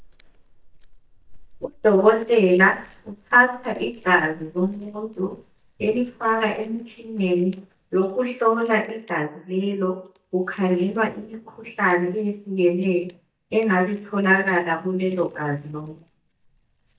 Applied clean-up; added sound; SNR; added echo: neural mask model DeepFilterNet 3.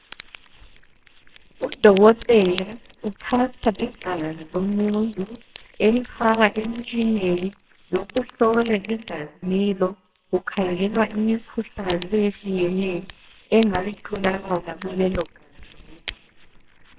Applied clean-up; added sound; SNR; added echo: neural separator model SepFormer WHAMR!.